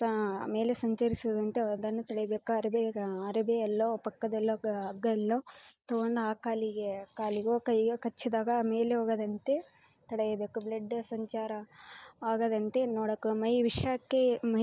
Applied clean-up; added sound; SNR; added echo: neural mask model Resemble Enhance denoiser.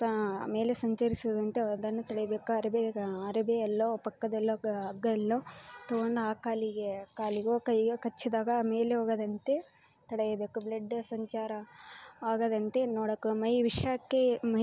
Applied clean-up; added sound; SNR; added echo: none; none; none; none.